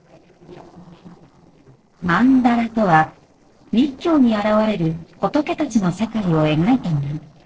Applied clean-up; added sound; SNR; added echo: neural separator model SepFormer DNS4.